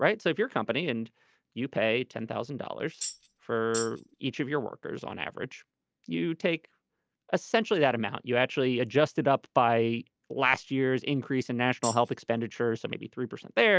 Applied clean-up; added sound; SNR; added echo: none; Tambourine; 9 dB; none.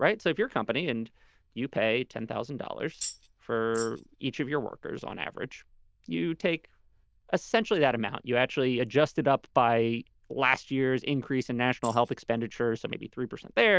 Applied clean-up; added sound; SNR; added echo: neural diffusion model UNIVERSE++.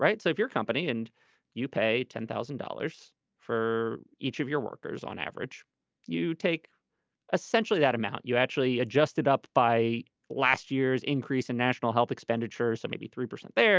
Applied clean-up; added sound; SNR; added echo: none; none; none; none.